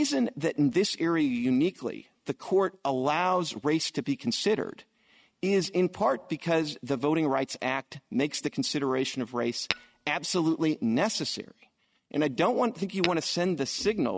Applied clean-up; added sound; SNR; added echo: neural mask model RNNoise.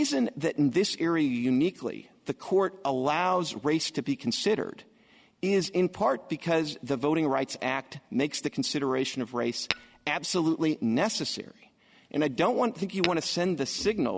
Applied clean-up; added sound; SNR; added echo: none; Tap / Glass; 9 dB; none.